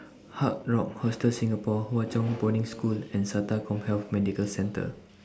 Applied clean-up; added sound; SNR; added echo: none; none; none; none.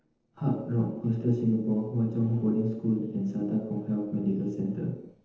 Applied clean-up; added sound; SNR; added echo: neural separator model SepFormer DNS4.